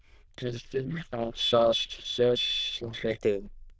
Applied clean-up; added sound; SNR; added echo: neural diffusion model UNIVERSE++.